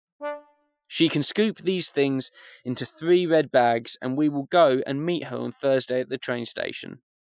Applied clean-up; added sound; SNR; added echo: classical method Wiener filter.